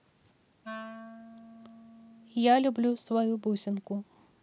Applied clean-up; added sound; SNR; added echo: none; Wind instrument, woodwind instrument; 17 dB; none.